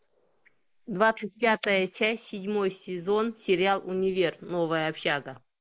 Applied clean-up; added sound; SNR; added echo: neural mask model Resemble Enhance denoiser.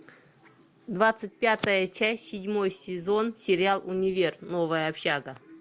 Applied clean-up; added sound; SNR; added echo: none; none; none; none.